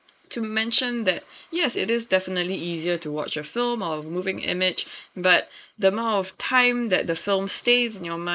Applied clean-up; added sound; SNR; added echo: neural mask model Resemble Enhance denoiser.